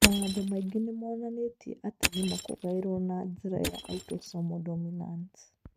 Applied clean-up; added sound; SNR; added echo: neural mask model RNNoise.